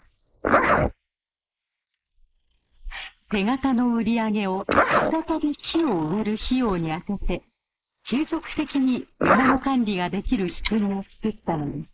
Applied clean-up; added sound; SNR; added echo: neural mask model Resemble Enhance denoiser.